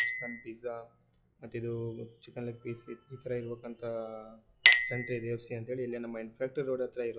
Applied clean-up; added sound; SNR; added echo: classical method log-MMSE.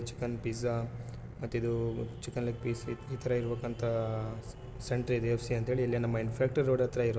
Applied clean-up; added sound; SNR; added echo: none; none; none; none.